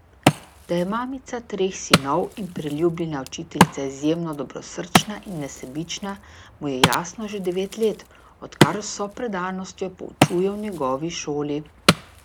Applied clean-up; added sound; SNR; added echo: none; Wood; -1 dB; none.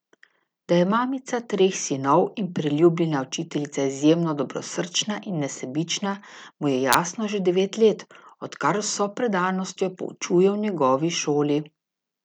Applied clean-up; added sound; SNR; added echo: none; none; none; none.